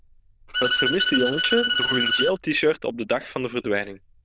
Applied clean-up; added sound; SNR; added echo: neural diffusion model UNIVERSE++.